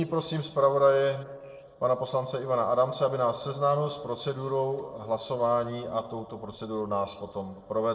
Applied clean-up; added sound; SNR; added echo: neural separator model SepFormer DNS4.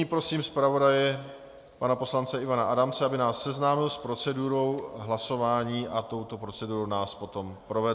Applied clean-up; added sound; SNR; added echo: none; none; none; none.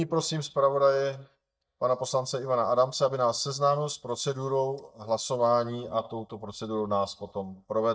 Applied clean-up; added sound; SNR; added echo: neural mask model DeepFilterNet 3.